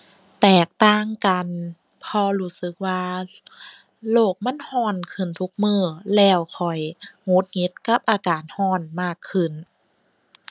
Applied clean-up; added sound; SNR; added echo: none; none; none; none.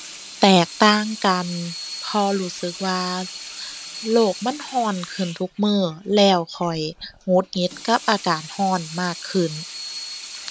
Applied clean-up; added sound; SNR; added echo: none; Sink (filling or washing) / Water tap, faucet; 14 dB; none.